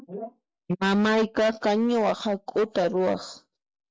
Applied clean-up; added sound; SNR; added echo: none; none; none; none.